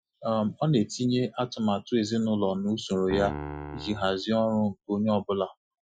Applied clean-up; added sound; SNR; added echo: classical method Wiener filter.